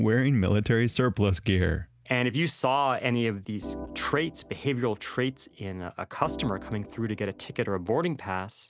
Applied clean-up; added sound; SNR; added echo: none; Organ; 16 dB; none.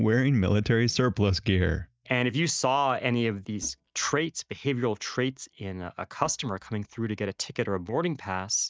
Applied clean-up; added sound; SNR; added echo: neural mask model DeepFilterNet 3.